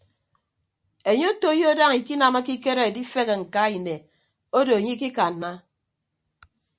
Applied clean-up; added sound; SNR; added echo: none; none; none; none.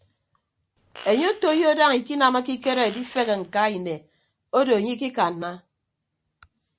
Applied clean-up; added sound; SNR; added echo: none; Fart; 19 dB; none.